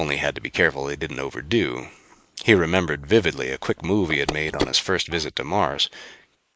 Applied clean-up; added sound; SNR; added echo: neural mask model Resemble Enhance denoiser.